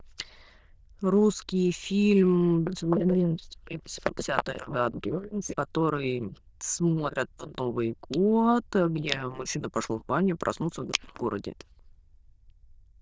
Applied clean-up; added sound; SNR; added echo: neural diffusion model UNIVERSE++.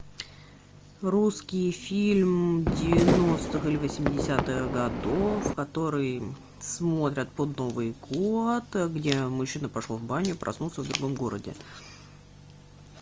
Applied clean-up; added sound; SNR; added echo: none; Fireworks; 0 dB; none.